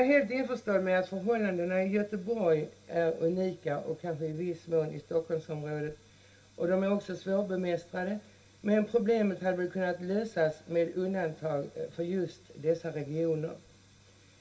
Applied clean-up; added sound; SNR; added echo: none; none; none; reverberation time 0.2 s.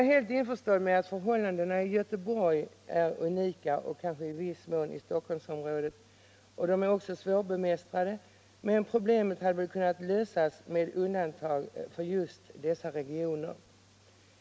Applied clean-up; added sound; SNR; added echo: none; none; none; none.